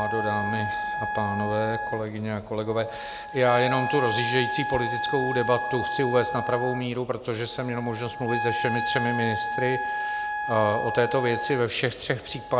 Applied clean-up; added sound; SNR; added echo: none; Wind instrument, woodwind instrument; 3 dB; none.